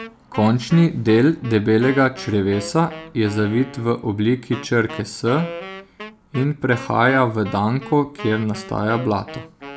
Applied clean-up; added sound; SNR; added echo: none; Wind instrument, woodwind instrument; 16 dB; none.